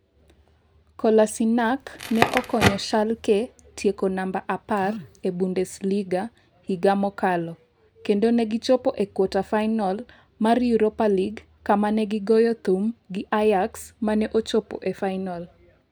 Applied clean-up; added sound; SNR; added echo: none; Crackle; 4 dB; none.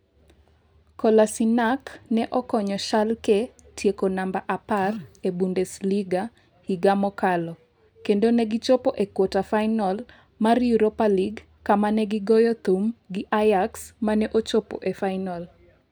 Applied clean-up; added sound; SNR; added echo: none; none; none; none.